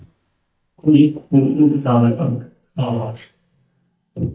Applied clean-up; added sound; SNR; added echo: neural mask model DeepFilterNet 3.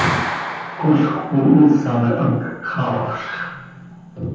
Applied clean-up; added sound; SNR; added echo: none; Clapping; 11 dB; reverberation time 0.9 s.